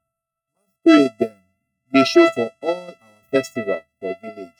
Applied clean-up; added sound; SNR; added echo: neural mask model RNNoise.